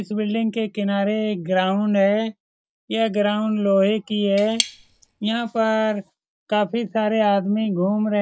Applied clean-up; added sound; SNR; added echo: none; Cutlery, silverware / Tap; 9 dB; none.